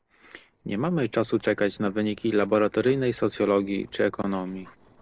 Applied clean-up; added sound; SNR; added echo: neural separator model SepFormer DNS4.